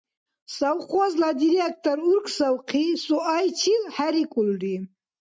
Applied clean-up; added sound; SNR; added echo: none; none; none; none.